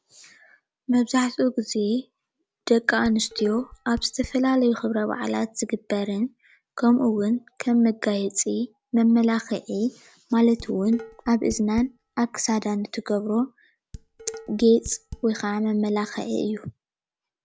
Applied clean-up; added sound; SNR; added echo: none; Dishes, pots, and pans; 18 dB; none.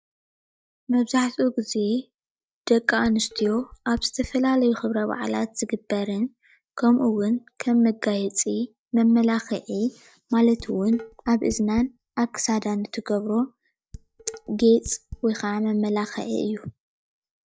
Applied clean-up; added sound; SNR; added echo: neural mask model DeepFilterNet 3.